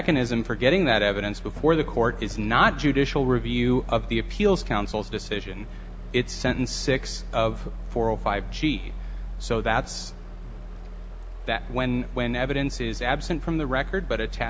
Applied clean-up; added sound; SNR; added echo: none; Mechanisms; 8 dB; none.